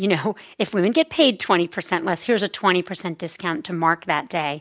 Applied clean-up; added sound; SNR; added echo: none; none; none; none.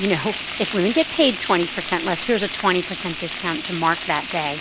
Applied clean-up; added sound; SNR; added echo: none; Frying (food); 8 dB; none.